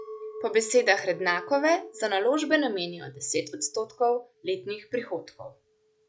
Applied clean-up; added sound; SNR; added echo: none; Chink, clink; 18 dB; none.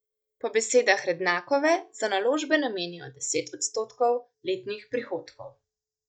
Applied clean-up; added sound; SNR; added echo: neural mask model DeepFilterNet 3.